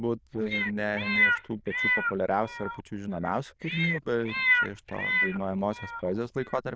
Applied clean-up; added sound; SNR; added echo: neural diffusion model UNIVERSE++.